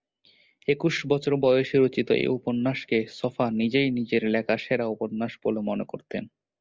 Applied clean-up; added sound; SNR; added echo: none; none; none; none.